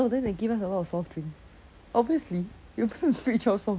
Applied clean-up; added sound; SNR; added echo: none; none; none; none.